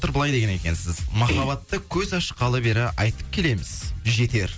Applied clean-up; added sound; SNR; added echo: none; none; none; none.